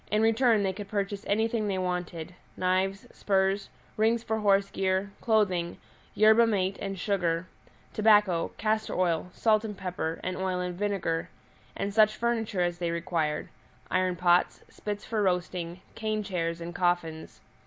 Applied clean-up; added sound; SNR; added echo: none; none; none; none.